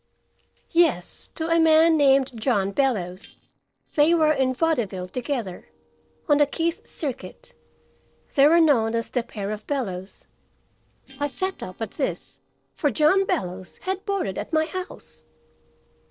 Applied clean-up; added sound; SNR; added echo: neural separator model SepFormer DNS4.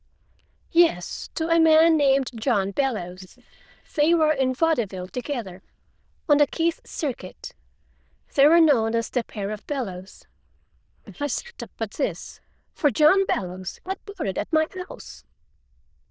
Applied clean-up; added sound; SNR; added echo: neural diffusion model UNIVERSE++.